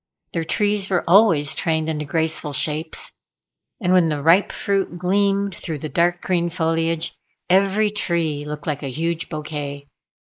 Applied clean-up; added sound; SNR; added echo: neural mask model Resemble Enhance denoiser.